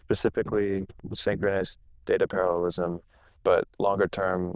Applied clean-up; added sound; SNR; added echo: neural diffusion model UNIVERSE++.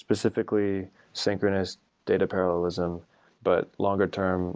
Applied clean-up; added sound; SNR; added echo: none; none; none; none.